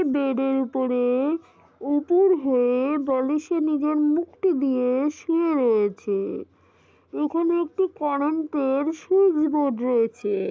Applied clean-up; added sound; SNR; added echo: none; none; none; none.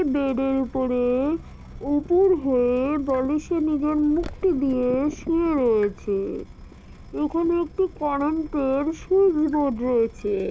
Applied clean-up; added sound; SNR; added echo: none; Drip / Water tap, faucet; 17 dB; none.